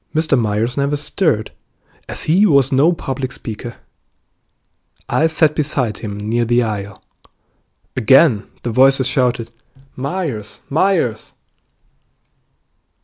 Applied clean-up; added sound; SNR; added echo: none; none; none; none.